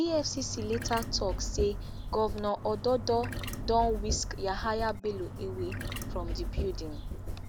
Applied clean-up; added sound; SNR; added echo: none; Trickle, dribble / Chirp, tweet; 4 dB; none.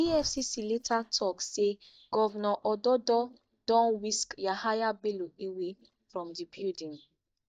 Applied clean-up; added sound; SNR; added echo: neural mask model DeepFilterNet 3.